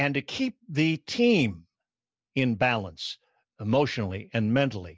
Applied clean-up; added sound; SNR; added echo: none; none; none; none.